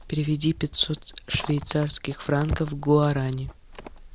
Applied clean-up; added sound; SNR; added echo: none; Livestock, farm animals, working animals; 17 dB; none.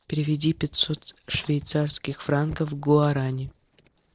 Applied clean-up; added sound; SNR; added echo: neural separator model SepFormer DNS4.